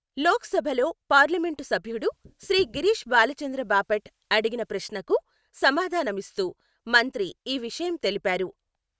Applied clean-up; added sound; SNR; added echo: neural mask model RNNoise.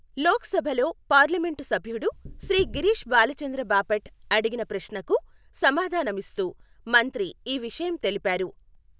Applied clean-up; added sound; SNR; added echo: none; Knock / Wood; 17 dB; none.